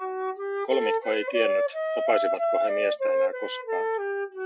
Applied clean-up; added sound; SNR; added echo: classical method Wiener filter.